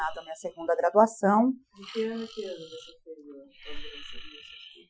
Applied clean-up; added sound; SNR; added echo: classical method Wiener filter.